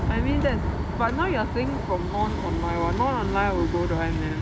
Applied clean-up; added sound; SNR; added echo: none; Boom; 16 dB; none.